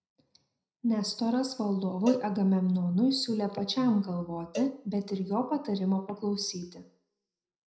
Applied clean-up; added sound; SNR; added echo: none; Cowbell; 17 dB; reverberation time 0.5 s.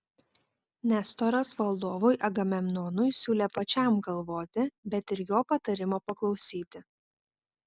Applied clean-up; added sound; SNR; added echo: none; none; none; none.